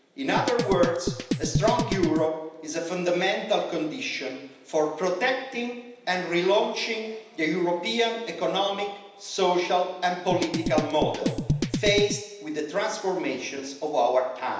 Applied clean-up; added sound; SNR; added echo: none; Drum kit; 2 dB; reverberation time 0.9 s.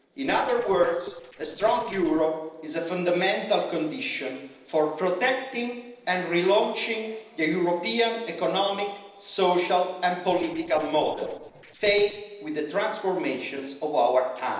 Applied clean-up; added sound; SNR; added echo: neural separator model SepFormer DNS4.